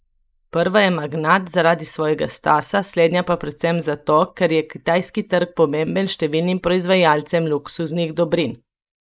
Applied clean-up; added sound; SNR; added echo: neural mask model Resemble Enhance denoiser.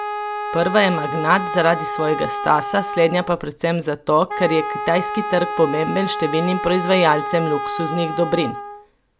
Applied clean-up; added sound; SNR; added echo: none; Wind instrument, woodwind instrument; 6 dB; none.